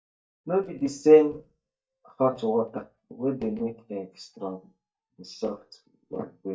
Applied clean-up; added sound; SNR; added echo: neural mask model DeepFilterNet 3.